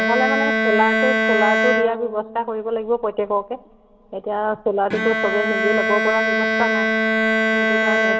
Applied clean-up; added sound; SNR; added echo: none; Bowed string instrument; -2 dB; reverberation time 2.3 s.